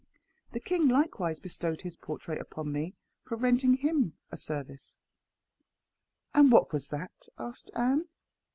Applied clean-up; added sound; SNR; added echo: none; none; none; none.